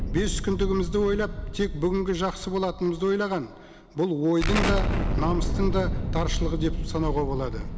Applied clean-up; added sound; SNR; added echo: none; Explosion; 1 dB; none.